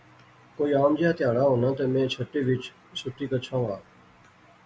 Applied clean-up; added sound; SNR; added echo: none; none; none; none.